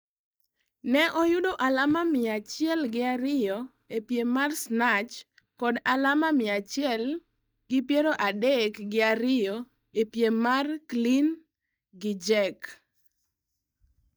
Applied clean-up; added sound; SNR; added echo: neural mask model DeepFilterNet 3.